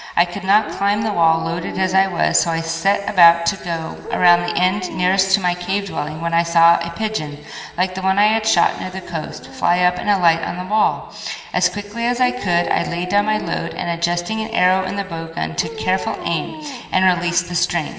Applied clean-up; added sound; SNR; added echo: none; Dog; 16 dB; reverberation time 2.2 s.